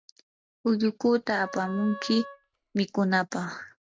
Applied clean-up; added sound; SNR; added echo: none; Wind instrument, woodwind instrument; 16 dB; none.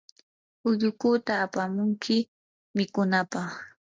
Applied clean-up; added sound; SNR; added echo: none; none; none; none.